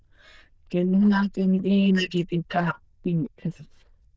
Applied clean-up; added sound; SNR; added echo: neural diffusion model UNIVERSE++.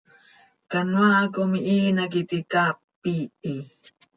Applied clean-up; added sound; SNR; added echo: none; none; none; none.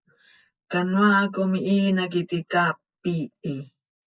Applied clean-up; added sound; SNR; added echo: neural mask model Resemble Enhance denoiser.